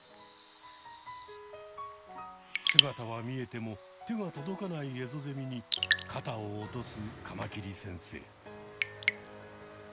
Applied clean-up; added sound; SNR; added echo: none; Raindrop / Drip; -4 dB; none.